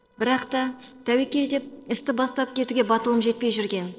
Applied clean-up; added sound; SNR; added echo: neural separator model SepFormer DNS4.